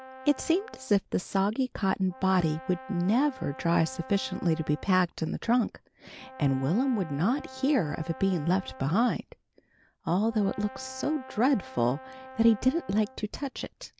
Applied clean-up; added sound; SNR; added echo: none; Brass instrument; 19 dB; none.